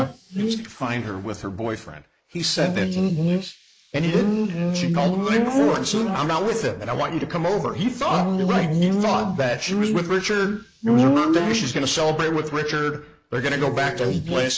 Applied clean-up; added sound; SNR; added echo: neural mask model Resemble Enhance denoiser.